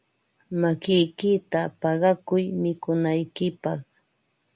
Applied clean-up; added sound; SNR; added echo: none; none; none; none.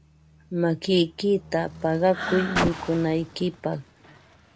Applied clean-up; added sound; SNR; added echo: none; Breathing + Car; 9 dB; none.